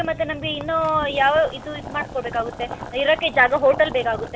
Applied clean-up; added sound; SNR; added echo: none; Boiling; 13 dB; none.